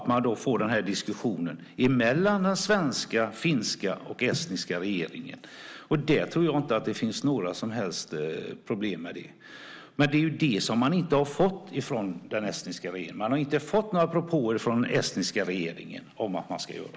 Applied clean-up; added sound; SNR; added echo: none; none; none; none.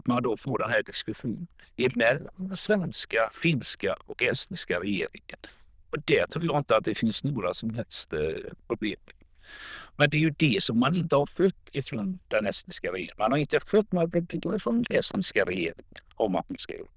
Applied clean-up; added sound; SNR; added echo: neural diffusion model UNIVERSE++.